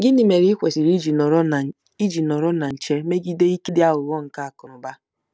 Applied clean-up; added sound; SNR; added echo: none; none; none; none.